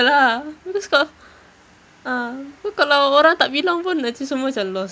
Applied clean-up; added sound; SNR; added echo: none; none; none; none.